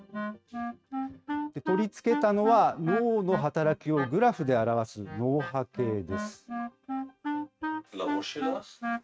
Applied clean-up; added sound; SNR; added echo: neural mask model RNNoise.